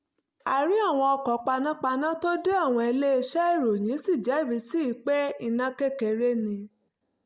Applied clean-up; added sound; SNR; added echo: none; none; none; none.